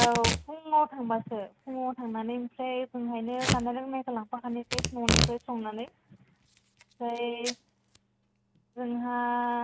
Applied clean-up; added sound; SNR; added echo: none; Packing tape, duct tape / Tearing; 3 dB; none.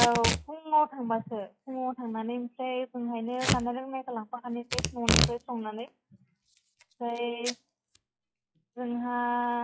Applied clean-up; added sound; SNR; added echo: classical method log-MMSE.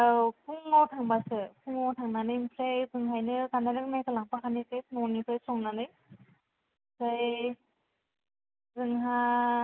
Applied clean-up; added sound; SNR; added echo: none; none; none; none.